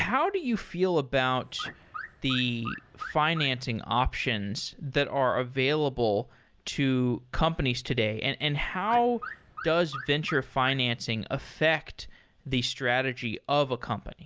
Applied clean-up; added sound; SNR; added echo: none; Alarm / Car; 14 dB; none.